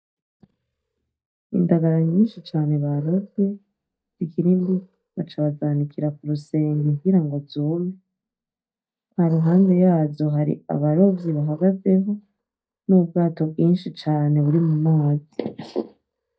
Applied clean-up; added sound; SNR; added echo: neural mask model DeepFilterNet 3.